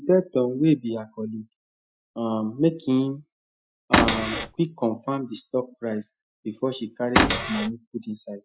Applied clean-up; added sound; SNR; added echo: classical method Wiener filter.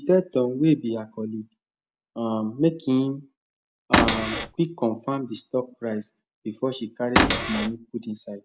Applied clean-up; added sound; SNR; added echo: none; Cupboard open or close / Door; -4 dB; none.